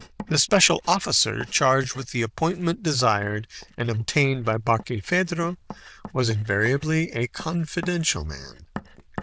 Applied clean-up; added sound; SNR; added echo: neural diffusion model UNIVERSE++.